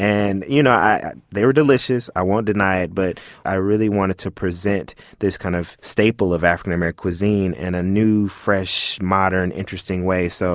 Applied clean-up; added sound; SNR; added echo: none; none; none; none.